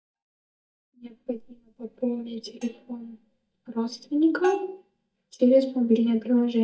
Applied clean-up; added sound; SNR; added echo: neural mask model DeepFilterNet 3.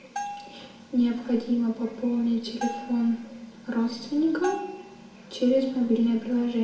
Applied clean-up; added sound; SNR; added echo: none; Bell; 14 dB; reverberation time 0.9 s.